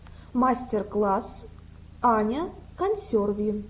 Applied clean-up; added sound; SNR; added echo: none; none; none; none.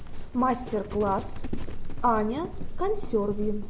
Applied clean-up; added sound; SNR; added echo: none; Livestock, farm animals, working animals; 2 dB; none.